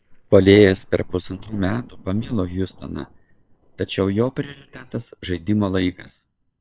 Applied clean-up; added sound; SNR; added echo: neural separator model SepFormer WHAM!.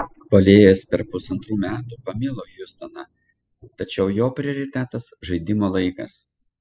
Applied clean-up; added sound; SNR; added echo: classical method spectral subtraction.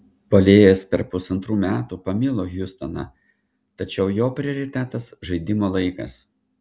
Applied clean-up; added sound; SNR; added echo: none; none; none; none.